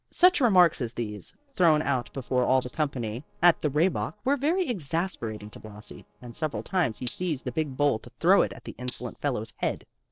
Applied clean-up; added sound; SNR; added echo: neural separator model SepFormer DNS4.